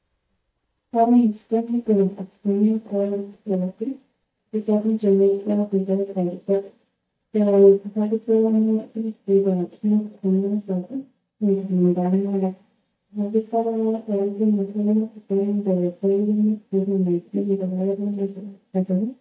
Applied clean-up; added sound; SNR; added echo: neural mask model DeepFilterNet 3.